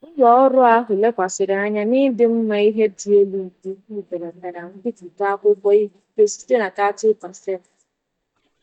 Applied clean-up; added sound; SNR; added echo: neural mask model DeepFilterNet 3.